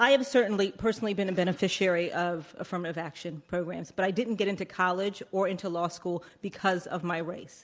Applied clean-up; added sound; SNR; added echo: none; none; none; none.